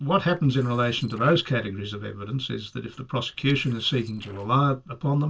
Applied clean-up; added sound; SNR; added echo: neural separator model SepFormer DNS4.